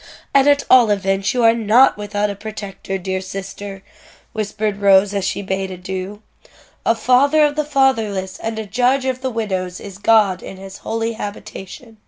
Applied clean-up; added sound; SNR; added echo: none; none; none; none.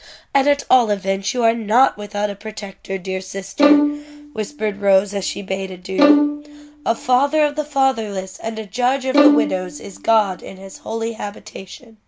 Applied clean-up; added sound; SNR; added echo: none; Bowed string instrument; 0 dB; none.